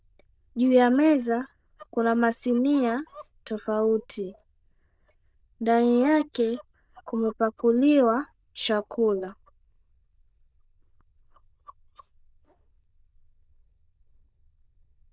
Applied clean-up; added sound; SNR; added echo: neural diffusion model UNIVERSE++.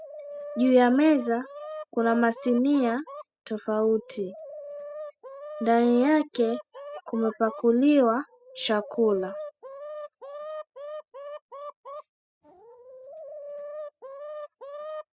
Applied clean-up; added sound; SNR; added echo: classical method spectral subtraction.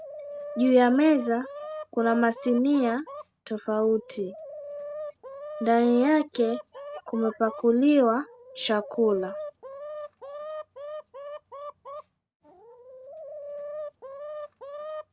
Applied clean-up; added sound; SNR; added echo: none; Chicken, rooster; 13 dB; none.